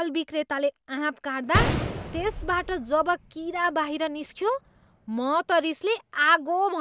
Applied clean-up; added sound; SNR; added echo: none; Gunshot, gunfire; 8 dB; none.